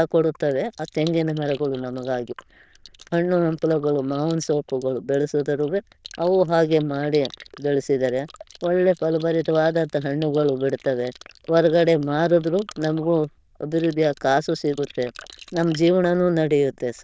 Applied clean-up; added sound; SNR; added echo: neural diffusion model UNIVERSE++.